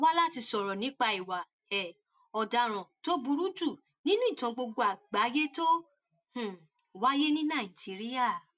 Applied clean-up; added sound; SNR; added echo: none; none; none; none.